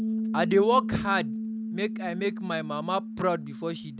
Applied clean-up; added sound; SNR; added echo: none; Piano; 4 dB; none.